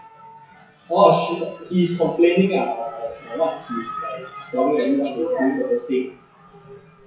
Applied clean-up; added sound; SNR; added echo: classical method WPE with log-MMSE.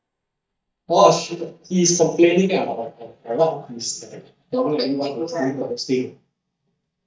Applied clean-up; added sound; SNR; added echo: neural mask model DeepFilterNet 3.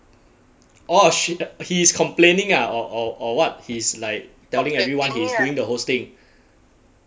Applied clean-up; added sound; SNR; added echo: none; none; none; none.